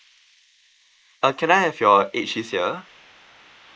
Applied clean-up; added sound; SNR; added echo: neural mask model Resemble Enhance denoiser.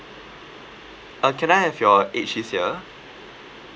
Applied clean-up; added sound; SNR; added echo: none; none; none; none.